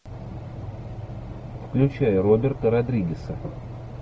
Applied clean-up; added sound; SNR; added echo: none; none; none; none.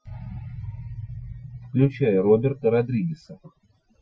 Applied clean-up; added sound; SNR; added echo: classical method Wiener filter.